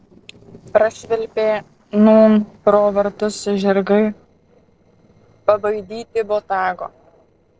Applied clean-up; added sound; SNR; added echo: neural separator model SepFormer DNS4.